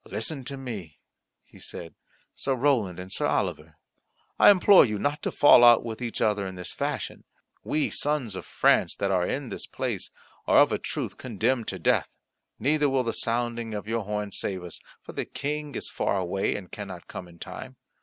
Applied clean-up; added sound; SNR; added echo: none; none; none; none.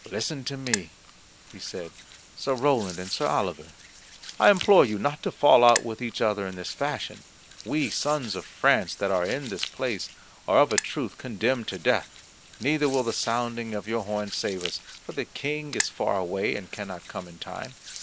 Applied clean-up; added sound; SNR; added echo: none; Hands; 13 dB; none.